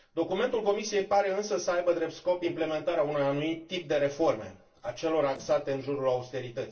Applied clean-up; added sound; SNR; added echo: neural separator model SepFormer DNS4.